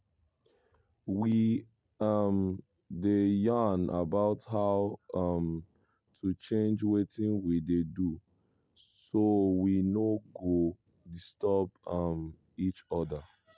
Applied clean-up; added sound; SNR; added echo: none; none; none; none.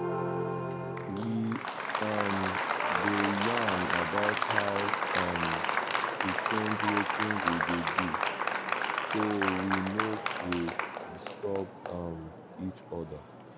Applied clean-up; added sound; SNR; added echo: none; Applause; -3 dB; none.